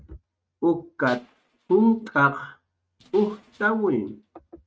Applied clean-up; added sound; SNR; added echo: neural mask model RNNoise.